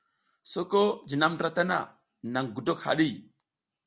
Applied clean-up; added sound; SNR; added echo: none; none; none; none.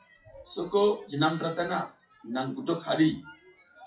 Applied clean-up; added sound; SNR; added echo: classical method WPE with log-MMSE.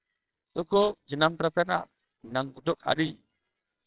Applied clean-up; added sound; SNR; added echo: neural separator model SepFormer WHAMR!.